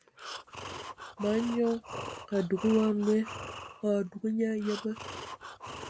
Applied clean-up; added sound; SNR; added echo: none; Breathing; 12 dB; none.